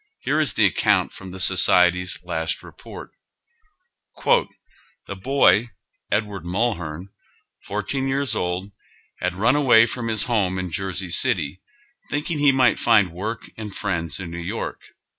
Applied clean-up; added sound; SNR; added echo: none; none; none; none.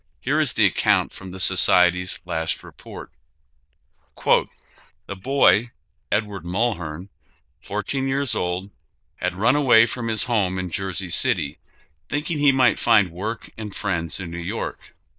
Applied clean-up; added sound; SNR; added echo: neural diffusion model UNIVERSE++.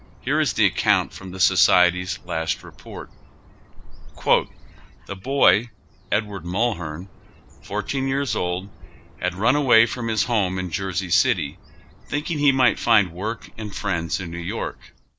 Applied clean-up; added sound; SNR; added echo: none; Bird; 16 dB; none.